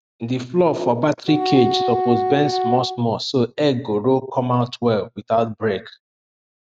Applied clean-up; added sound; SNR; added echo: neural mask model RNNoise.